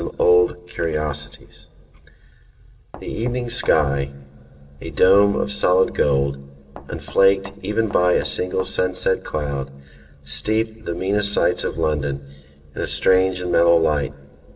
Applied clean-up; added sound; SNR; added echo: none; Knock; 19 dB; reverberation time 2.2 s.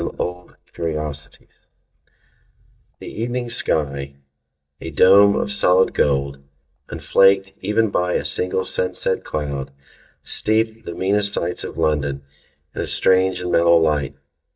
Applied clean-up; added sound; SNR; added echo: neural mask model DeepFilterNet 3.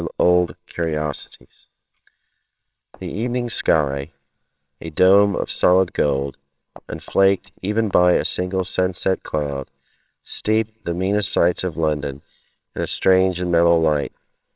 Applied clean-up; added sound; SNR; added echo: neural separator model SepFormer WHAMR!.